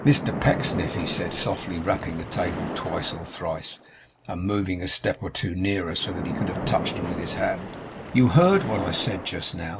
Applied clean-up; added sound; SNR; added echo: none; Splash, splatter; 9 dB; none.